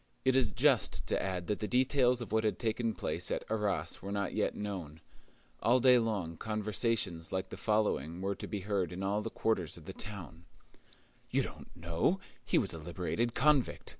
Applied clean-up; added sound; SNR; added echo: none; none; none; none.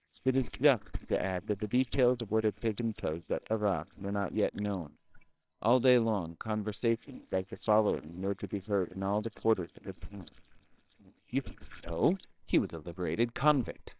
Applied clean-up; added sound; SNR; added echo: neural separator model SepFormer WHAMR!.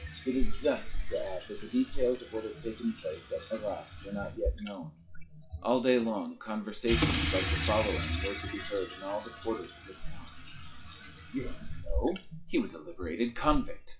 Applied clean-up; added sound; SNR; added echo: classical method WPE with log-MMSE.